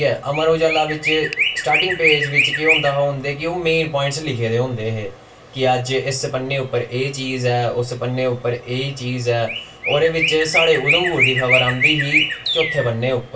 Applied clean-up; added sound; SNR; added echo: none; Chirp, tweet; 3 dB; reverberation time 0.2 s.